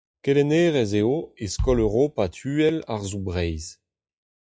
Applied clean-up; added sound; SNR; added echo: classical method log-MMSE.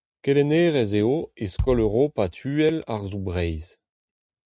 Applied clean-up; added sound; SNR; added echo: neural mask model RNNoise.